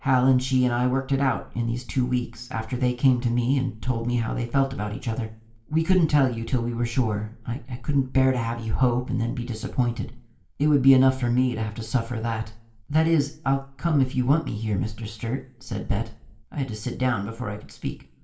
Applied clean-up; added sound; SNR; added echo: none; none; none; reverberation time 0.3 s.